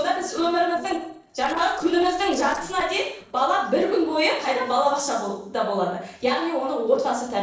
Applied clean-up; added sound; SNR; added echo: neural separator model SepFormer DNS4.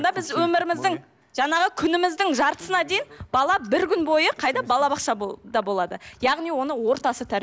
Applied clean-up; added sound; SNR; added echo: none; none; none; none.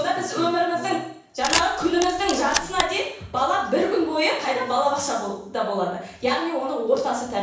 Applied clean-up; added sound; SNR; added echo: none; Camera; 5 dB; reverberation time 0.7 s.